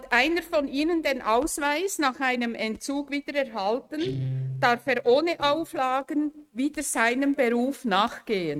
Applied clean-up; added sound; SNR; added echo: neural mask model RNNoise.